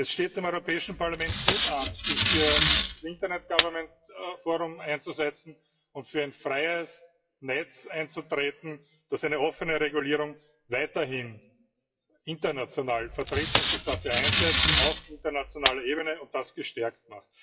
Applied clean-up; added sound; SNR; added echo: classical method WPE with log-MMSE.